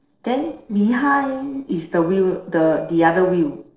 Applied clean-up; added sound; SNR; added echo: neural separator model SepFormer DNS4.